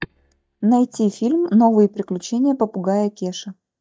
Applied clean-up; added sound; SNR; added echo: neural mask model DeepFilterNet 3.